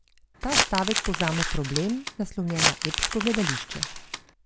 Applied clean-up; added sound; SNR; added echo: none; Crumpling, crinkling; 0 dB; none.